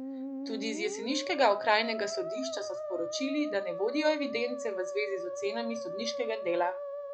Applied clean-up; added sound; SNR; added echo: none; Musical instrument; 5 dB; none.